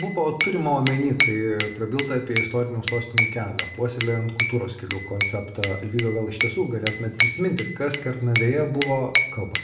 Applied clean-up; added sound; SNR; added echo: none; Glass / Bell; 3 dB; reverberation time 0.7 s.